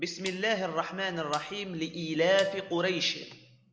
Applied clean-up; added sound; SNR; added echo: none; Gunshot, gunfire; 19 dB; none.